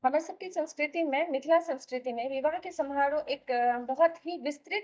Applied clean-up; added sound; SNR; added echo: neural mask model DeepFilterNet 3.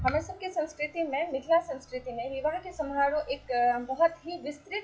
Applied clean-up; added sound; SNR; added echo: classical method WPE with log-MMSE.